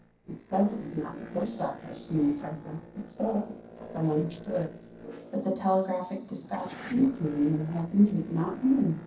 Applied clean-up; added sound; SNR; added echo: neural separator model SepFormer DNS4.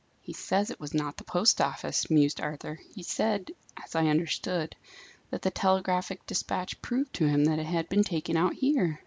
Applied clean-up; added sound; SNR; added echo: none; none; none; none.